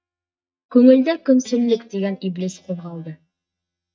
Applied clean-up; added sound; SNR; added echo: neural mask model DeepFilterNet 3.